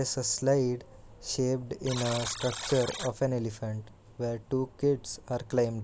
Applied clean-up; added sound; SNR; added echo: none; Alarm; 11 dB; none.